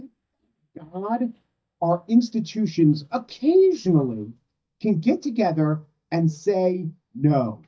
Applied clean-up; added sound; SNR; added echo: neural mask model DeepFilterNet 3.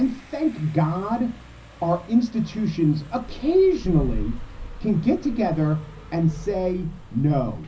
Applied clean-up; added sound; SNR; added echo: none; Car passing by; 12 dB; reverberation time 0.4 s.